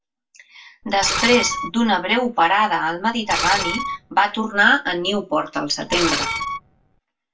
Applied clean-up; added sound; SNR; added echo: none; Screech; 5 dB; reverberation time 0.2 s.